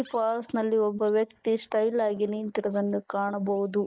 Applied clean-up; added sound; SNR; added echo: neural mask model Resemble Enhance denoiser.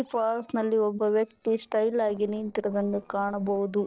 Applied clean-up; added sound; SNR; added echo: neural separator model SepFormer DNS4.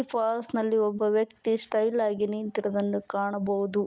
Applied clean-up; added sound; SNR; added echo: none; none; none; none.